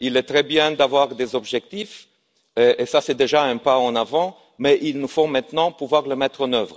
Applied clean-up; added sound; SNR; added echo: none; none; none; none.